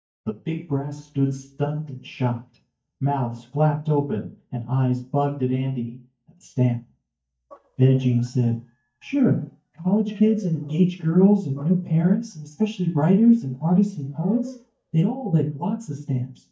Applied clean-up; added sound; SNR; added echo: neural mask model DeepFilterNet 3.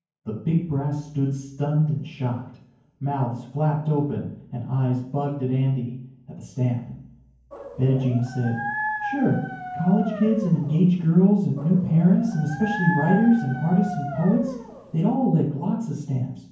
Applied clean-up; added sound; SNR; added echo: none; Dog; 10 dB; reverberation time 0.9 s.